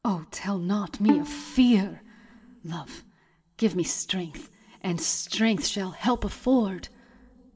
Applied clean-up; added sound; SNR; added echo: none; Bowed string instrument; 4 dB; reverberation time 0.5 s.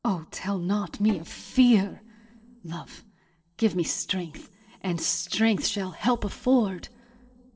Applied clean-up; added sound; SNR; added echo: neural separator model SepFormer DNS4.